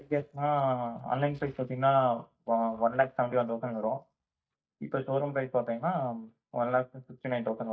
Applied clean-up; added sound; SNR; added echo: neural mask model DeepFilterNet 3.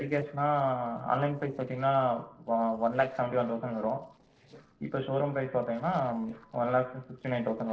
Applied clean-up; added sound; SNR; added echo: neural separator model SepFormer DNS4.